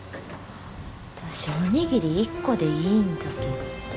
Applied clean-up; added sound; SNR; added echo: none; Truck; 13 dB; none.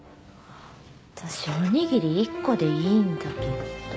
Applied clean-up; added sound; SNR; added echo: none; none; none; none.